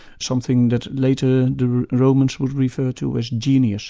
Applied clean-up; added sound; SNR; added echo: none; none; none; none.